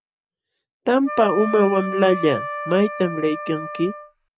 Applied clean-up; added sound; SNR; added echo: none; Wind instrument, woodwind instrument; 9 dB; none.